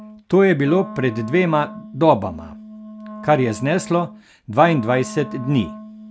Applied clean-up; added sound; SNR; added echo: none; Wind instrument, woodwind instrument; 15 dB; none.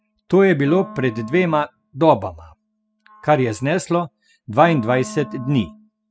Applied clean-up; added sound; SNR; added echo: classical method spectral subtraction.